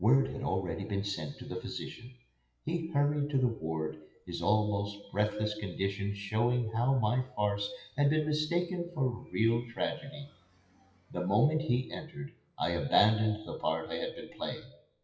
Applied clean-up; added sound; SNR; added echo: classical method WPE with log-MMSE.